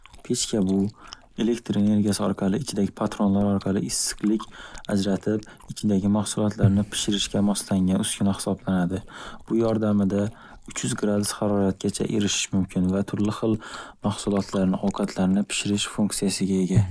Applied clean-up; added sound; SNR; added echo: none; Chewing, mastication; 12 dB; none.